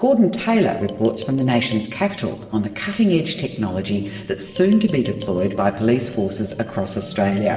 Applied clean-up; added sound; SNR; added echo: neural separator model SepFormer DNS4.